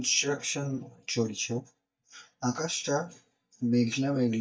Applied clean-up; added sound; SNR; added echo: neural mask model DeepFilterNet 3.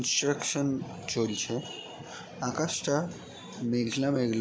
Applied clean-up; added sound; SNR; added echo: none; none; none; none.